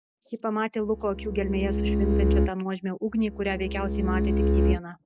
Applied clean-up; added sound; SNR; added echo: none; Bowed string instrument; -5 dB; none.